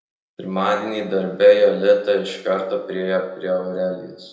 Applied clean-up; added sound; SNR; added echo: none; none; none; reverberation time 0.8 s.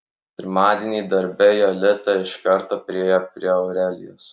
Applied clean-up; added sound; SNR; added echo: none; none; none; none.